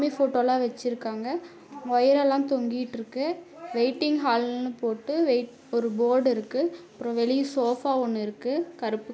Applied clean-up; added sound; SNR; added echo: none; none; none; none.